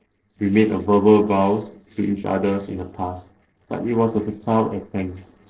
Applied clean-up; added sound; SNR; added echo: neural separator model SepFormer DNS4.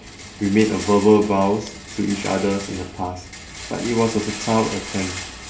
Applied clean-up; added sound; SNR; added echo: none; Rattle; 12 dB; reverberation time 0.2 s.